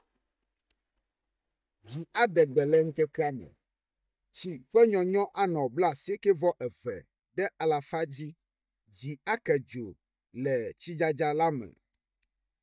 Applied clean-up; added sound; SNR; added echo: neural mask model DeepFilterNet 3.